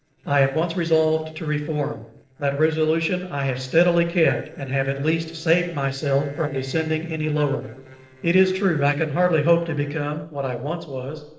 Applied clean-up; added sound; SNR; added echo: neural separator model SepFormer DNS4.